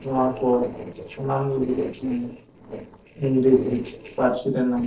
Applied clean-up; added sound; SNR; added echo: neural separator model SepFormer DNS4.